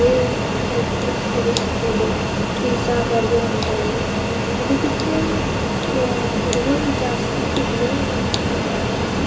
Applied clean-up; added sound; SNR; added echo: none; Fixed-wing aircraft, airplane; -3 dB; reverberation time 0.2 s.